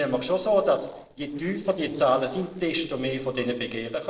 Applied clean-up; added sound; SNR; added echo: neural separator model SepFormer DNS4.